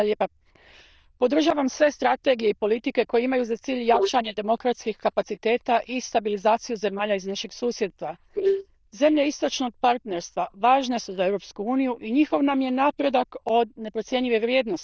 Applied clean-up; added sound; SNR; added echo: neural diffusion model UNIVERSE++.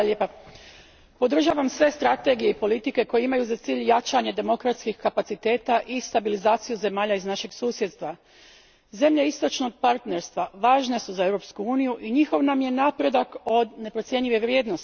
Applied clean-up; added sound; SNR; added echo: none; none; none; none.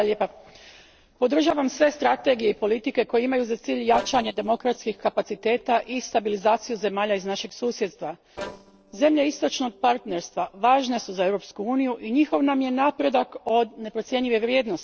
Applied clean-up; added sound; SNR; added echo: neural separator model SepFormer DNS4.